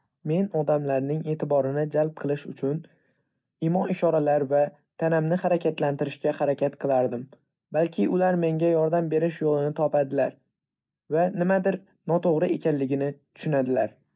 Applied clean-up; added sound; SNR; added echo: none; none; none; none.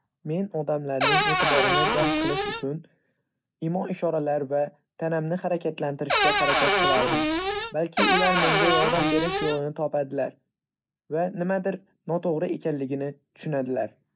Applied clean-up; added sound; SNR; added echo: none; Cupboard open or close / Door; -5 dB; none.